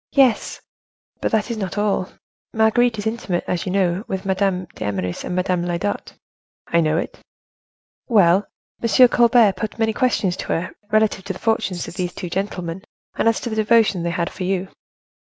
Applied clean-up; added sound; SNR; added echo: none; Tambourine; 19 dB; none.